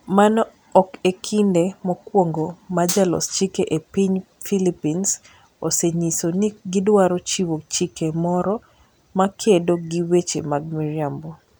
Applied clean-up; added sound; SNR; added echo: none; none; none; none.